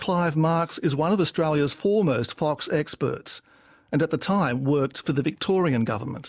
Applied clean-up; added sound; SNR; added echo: none; none; none; none.